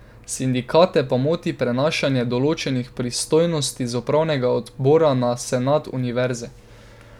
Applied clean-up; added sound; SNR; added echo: none; none; none; none.